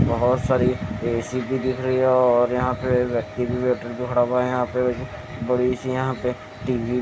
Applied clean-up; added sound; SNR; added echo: none; Wind instrument, woodwind instrument; 19 dB; none.